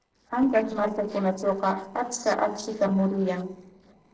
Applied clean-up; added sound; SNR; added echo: neural separator model SepFormer DNS4.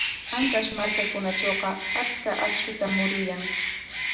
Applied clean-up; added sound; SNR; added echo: none; Bird; -1 dB; reverberation time 0.7 s.